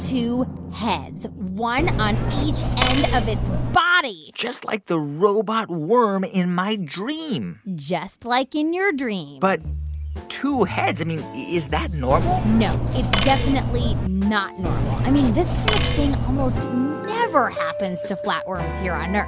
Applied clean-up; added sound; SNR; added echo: none; Cutlery, silverware; -1 dB; none.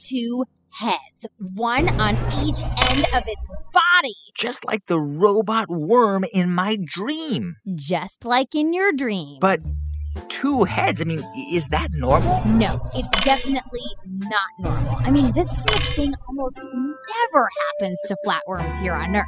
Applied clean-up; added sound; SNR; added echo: classical method spectral subtraction.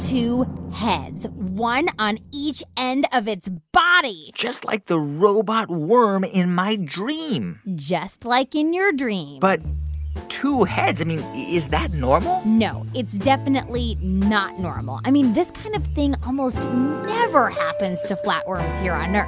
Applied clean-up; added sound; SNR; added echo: none; none; none; none.